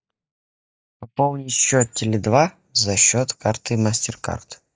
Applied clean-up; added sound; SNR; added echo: neural mask model DeepFilterNet 3.